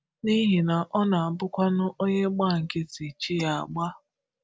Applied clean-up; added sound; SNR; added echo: none; none; none; none.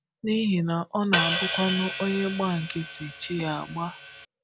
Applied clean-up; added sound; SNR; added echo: none; Hi-hat; 0 dB; none.